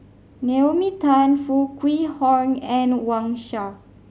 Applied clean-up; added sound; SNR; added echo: none; none; none; none.